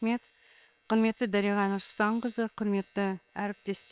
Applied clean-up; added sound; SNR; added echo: neural separator model SepFormer WHAM!.